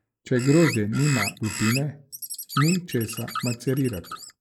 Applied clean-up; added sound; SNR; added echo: neural mask model Resemble Enhance denoiser.